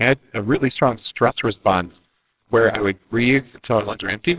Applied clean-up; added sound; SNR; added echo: neural separator model SepFormer WHAMR!.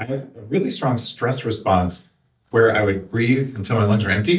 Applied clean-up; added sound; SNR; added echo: neural mask model DeepFilterNet 3.